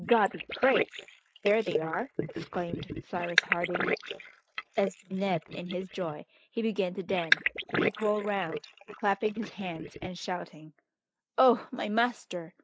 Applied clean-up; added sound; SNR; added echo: neural mask model Resemble Enhance denoiser.